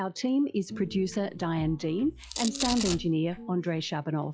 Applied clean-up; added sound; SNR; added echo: classical method log-MMSE.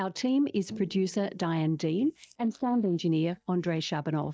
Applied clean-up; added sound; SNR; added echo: neural mask model DeepFilterNet 3.